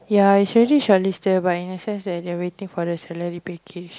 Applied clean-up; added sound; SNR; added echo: none; none; none; none.